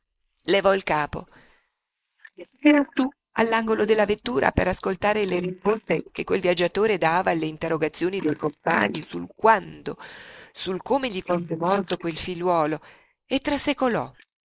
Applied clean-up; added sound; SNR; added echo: neural mask model Resemble Enhance denoiser.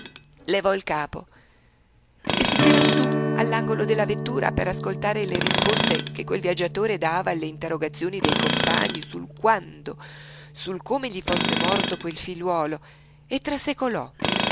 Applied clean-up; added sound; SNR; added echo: none; Strum + Tools; 0 dB; none.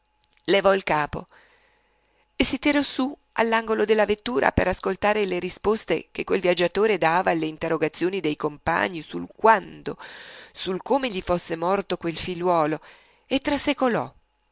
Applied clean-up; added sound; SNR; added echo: none; none; none; none.